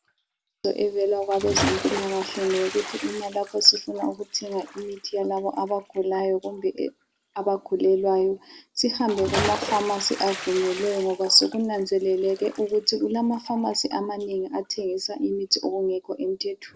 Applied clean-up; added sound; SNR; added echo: none; Bathtub (filling or washing) / Splash, splatter; 12 dB; none.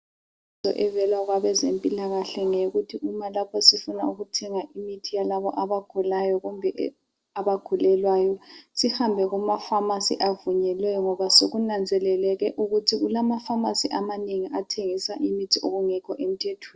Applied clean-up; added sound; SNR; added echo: none; none; none; none.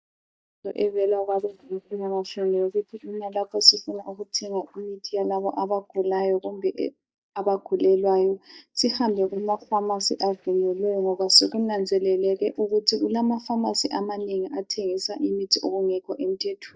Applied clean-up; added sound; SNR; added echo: neural mask model DeepFilterNet 3.